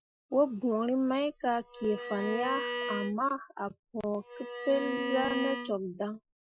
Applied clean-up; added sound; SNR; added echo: classical method Wiener filter.